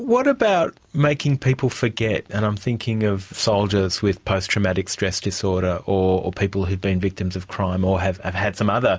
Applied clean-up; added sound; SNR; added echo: none; none; none; none.